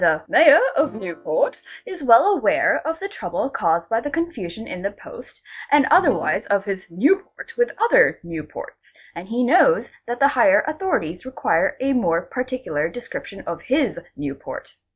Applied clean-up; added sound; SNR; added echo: neural mask model DeepFilterNet 3.